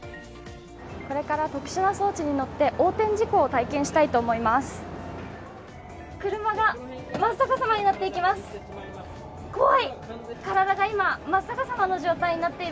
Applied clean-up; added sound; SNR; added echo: none; none; none; none.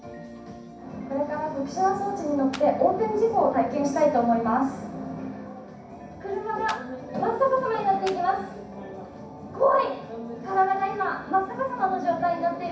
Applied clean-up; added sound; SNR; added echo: none; Clapping; 16 dB; reverberation time 0.6 s.